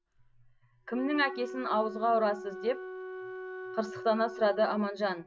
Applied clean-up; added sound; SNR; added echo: none; Wind instrument, woodwind instrument; 11 dB; none.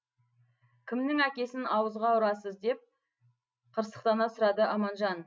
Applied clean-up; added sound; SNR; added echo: none; none; none; none.